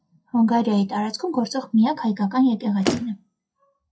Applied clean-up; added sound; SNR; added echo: classical method WPE with log-MMSE.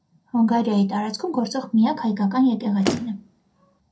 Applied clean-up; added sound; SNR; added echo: none; Motor vehicle (road); 7 dB; reverberation time 0.3 s.